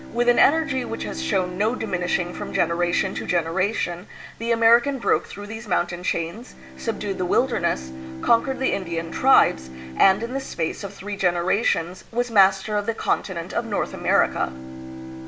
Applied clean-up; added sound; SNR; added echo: none; Bowed string instrument; 14 dB; none.